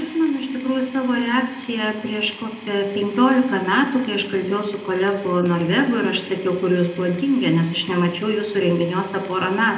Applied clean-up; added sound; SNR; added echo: none; Power tool; 19 dB; reverberation time 0.8 s.